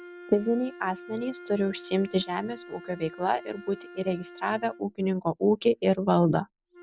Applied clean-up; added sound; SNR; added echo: none; Wind instrument, woodwind instrument; 19 dB; none.